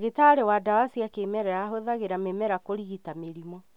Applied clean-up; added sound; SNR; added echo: none; none; none; none.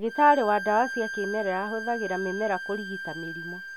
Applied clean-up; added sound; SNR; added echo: none; Bowed string instrument; 9 dB; none.